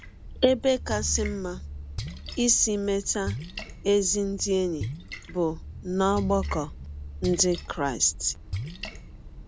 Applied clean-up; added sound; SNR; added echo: none; Splash, splatter; 9 dB; none.